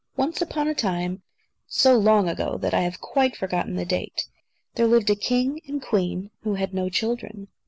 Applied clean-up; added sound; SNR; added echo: none; none; none; none.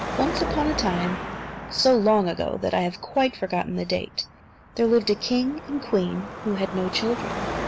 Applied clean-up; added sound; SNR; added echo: none; Car passing by / Traffic noise, roadway noise / Engine; 8 dB; none.